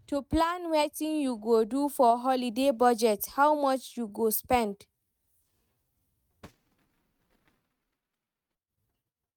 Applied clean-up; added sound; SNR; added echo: neural mask model RNNoise.